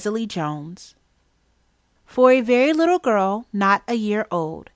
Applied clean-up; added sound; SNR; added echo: none; none; none; none.